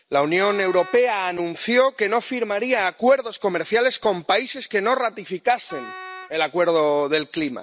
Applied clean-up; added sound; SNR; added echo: none; Wind instrument, woodwind instrument; 17 dB; none.